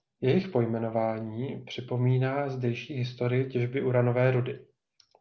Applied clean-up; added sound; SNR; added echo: none; none; none; none.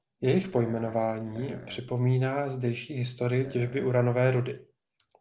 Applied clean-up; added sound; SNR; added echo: none; Burping, eructation; 19 dB; none.